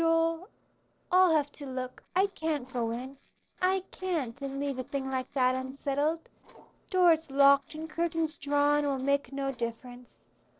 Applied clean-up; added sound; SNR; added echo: neural separator model SepFormer DNS4.